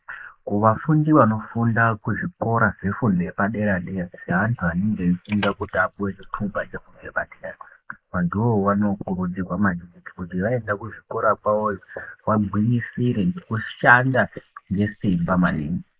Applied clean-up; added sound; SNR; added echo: neural mask model Resemble Enhance denoiser.